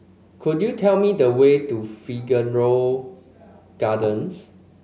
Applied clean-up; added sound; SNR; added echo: none; none; none; none.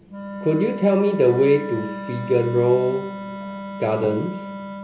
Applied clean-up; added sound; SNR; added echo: none; Wind instrument, woodwind instrument; 11 dB; reverberation time 1.9 s.